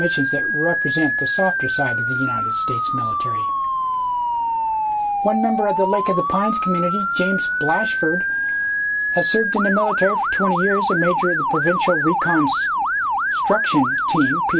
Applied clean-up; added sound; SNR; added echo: none; Motor vehicle (road) / Siren; -2 dB; reverberation time 0.1 s.